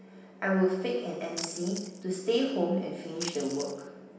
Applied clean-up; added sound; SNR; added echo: none; Splash, splatter; 11 dB; reverberation time 0.9 s.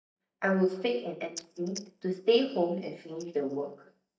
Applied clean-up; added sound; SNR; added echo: neural mask model DeepFilterNet 3.